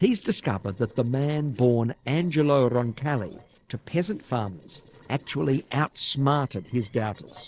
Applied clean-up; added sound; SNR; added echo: neural separator model SepFormer DNS4.